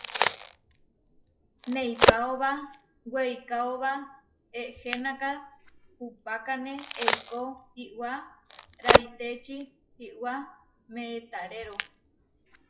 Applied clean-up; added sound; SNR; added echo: classical method WPE with log-MMSE.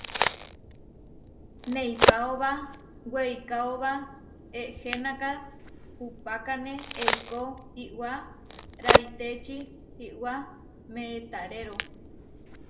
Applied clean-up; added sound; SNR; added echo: none; Crack; -3 dB; reverberation time 0.8 s.